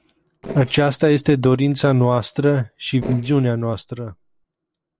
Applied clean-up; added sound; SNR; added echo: neural separator model SepFormer DNS4.